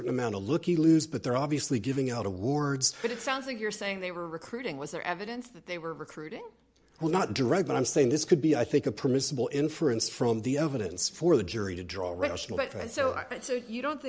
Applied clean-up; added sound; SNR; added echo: none; none; none; none.